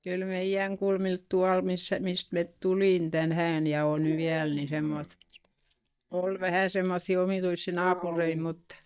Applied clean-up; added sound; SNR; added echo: neural mask model DeepFilterNet 3.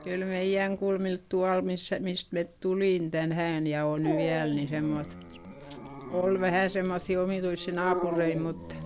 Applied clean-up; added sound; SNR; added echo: none; Dog; 10 dB; none.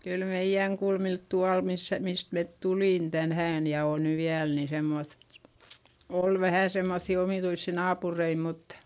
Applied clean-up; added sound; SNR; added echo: none; none; none; none.